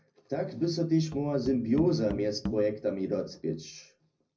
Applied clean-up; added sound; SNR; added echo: none; Musical instrument; 11 dB; reverberation time 0.4 s.